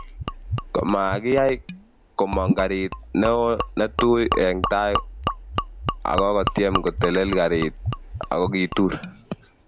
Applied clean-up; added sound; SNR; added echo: none; Gurgling / Liquid; 6 dB; none.